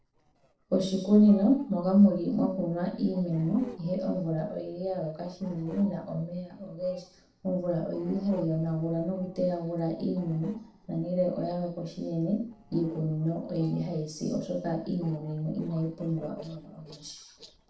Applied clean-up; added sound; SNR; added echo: neural separator model SepFormer DNS4.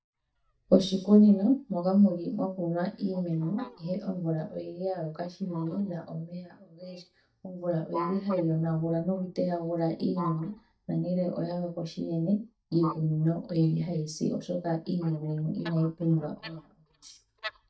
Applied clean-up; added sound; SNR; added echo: neural mask model DeepFilterNet 3.